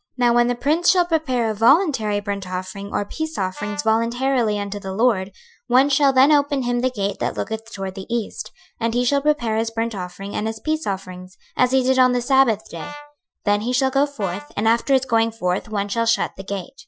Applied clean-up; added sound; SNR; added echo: classical method Wiener filter.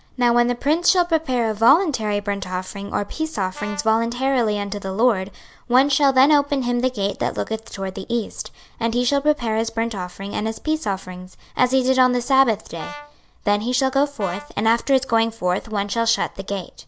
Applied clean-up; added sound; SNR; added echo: none; Brass instrument; 17 dB; none.